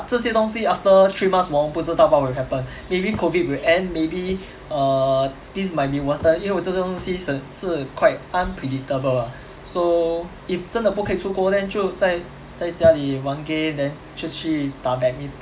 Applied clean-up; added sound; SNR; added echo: none; none; none; none.